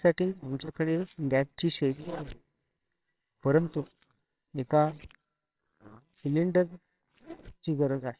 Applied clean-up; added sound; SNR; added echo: neural separator model SepFormer WHAMR!.